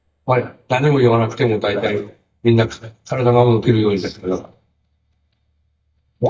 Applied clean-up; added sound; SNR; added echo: neural mask model DeepFilterNet 3.